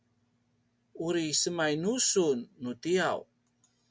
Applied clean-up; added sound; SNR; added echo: none; none; none; none.